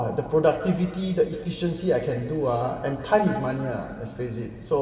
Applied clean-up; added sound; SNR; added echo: none; none; none; reverberation time 2.1 s.